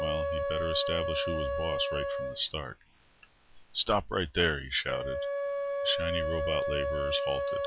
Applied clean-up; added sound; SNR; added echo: none; Wind instrument, woodwind instrument; 0 dB; none.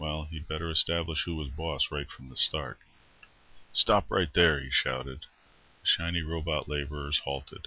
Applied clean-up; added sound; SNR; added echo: none; none; none; none.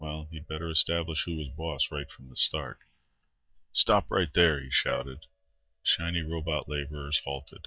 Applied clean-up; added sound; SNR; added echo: neural mask model DeepFilterNet 3.